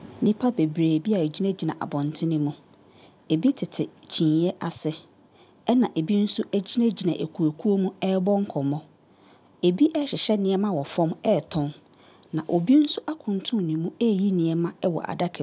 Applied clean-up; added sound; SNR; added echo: none; none; none; none.